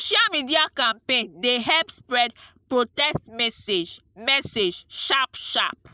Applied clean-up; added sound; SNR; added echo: neural mask model Resemble Enhance denoiser.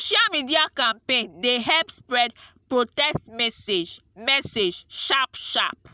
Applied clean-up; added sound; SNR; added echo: none; none; none; none.